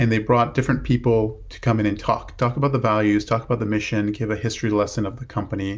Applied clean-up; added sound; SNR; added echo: none; none; none; none.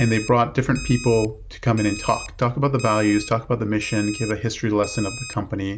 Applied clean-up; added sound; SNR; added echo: none; Alarm; 15 dB; none.